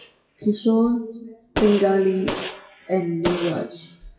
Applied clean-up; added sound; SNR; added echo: classical method WPE with log-MMSE.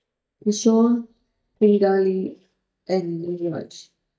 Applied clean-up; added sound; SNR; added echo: neural mask model DeepFilterNet 3.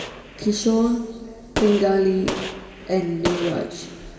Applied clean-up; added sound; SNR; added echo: none; Gunshot, gunfire; 10 dB; reverberation time 2.2 s.